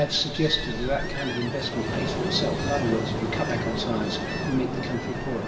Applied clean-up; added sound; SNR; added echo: none; Ocean; 1 dB; reverberation time 2.6 s.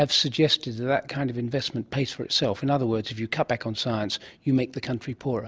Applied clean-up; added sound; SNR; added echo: none; none; none; none.